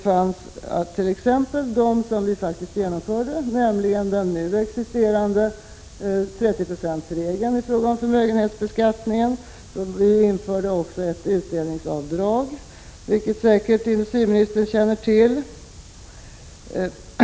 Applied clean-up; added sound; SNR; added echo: none; none; none; none.